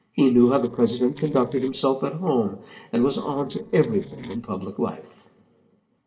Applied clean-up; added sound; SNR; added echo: neural separator model SepFormer DNS4.